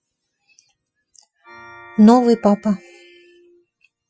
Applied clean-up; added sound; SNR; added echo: classical method Wiener filter.